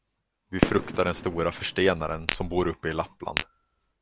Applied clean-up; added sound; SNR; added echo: none; Fireworks + Tap / Glass; 4 dB; none.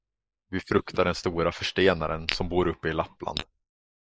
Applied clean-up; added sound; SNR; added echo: neural mask model Resemble Enhance denoiser.